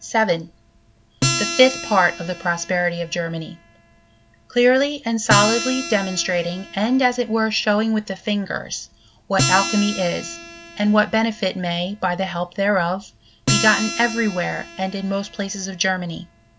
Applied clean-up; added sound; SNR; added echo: none; Acoustic guitar; 8 dB; none.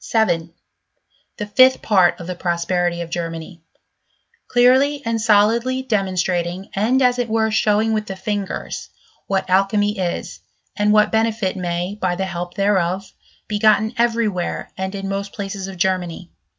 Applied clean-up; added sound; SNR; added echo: none; none; none; none.